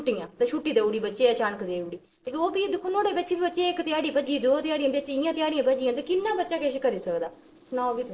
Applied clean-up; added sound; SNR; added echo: neural separator model SepFormer DNS4.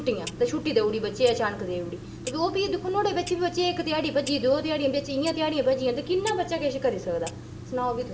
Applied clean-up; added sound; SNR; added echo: none; Clock; 13 dB; reverberation time 0.7 s.